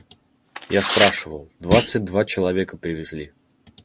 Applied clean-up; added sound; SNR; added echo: none; Thump, thud + Tearing; 0 dB; none.